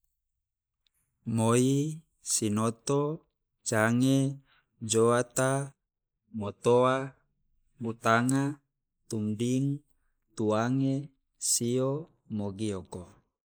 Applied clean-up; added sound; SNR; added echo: neural mask model Resemble Enhance denoiser.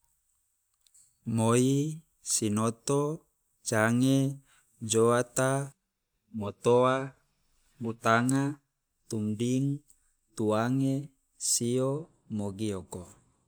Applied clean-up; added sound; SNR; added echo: none; none; none; none.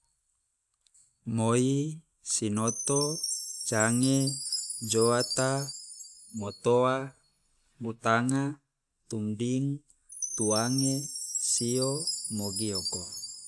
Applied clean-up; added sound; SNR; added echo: none; Chime; 6 dB; none.